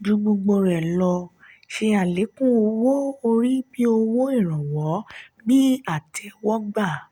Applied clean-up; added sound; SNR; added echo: none; none; none; none.